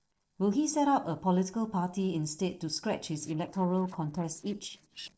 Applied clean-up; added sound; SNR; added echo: neural separator model SepFormer DNS4.